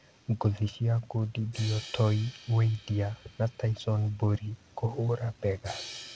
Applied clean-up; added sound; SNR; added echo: none; Crash cymbal; 19 dB; none.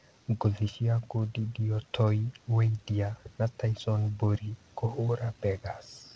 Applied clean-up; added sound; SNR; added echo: none; none; none; none.